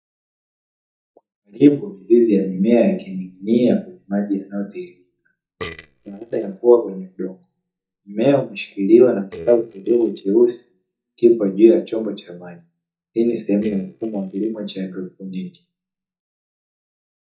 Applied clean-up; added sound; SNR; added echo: neural mask model DeepFilterNet 3.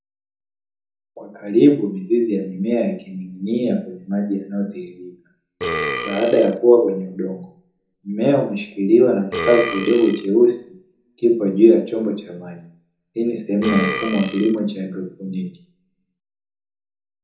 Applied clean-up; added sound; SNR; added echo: none; Burping, eructation; 8 dB; reverberation time 1.0 s.